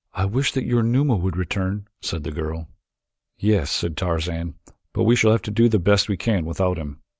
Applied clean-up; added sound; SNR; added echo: none; none; none; none.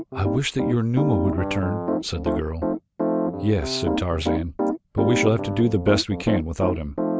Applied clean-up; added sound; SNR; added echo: none; Piano; 2 dB; none.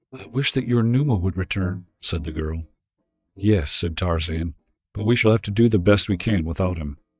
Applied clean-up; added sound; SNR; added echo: neural mask model DeepFilterNet 3.